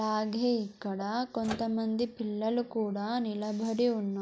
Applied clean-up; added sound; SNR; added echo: none; Microwave oven; 14 dB; none.